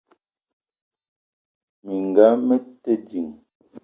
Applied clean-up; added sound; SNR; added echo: none; none; none; none.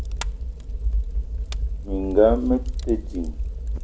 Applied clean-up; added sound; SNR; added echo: none; Fire; 1 dB; none.